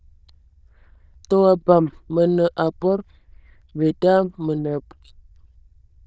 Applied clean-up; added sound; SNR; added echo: neural diffusion model UNIVERSE++.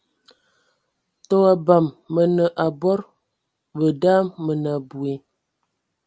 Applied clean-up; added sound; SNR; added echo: none; none; none; none.